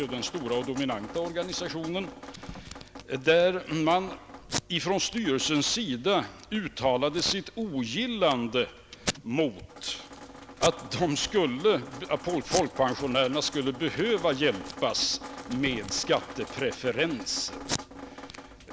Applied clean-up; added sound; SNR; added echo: none; Drip + Packing tape, duct tape; 12 dB; none.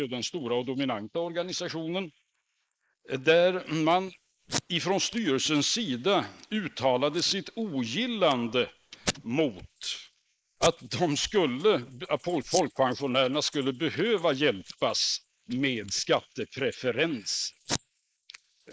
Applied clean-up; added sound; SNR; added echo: neural mask model Resemble Enhance denoiser.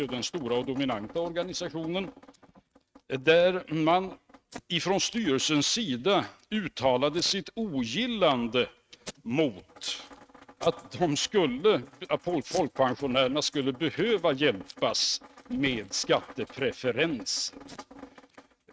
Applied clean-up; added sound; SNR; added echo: neural mask model RNNoise.